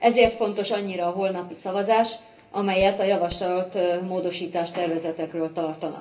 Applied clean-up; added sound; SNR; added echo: none; Hammer; 17 dB; reverberation time 0.3 s.